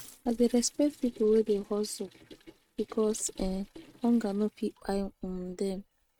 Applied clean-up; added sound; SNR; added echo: neural mask model RNNoise.